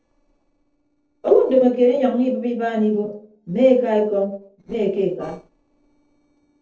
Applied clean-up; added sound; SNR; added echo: neural separator model SepFormer DNS4.